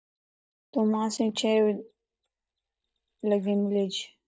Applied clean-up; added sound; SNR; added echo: neural mask model DeepFilterNet 3.